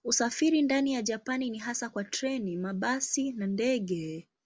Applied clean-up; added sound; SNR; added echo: none; none; none; none.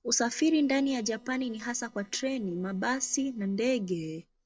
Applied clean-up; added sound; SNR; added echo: neural separator model SepFormer DNS4.